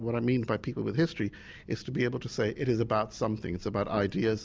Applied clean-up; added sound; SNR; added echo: none; none; none; none.